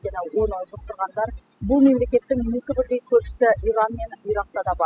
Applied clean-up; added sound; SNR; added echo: classical method spectral subtraction.